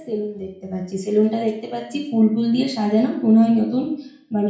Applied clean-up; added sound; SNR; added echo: none; none; none; reverberation time 0.6 s.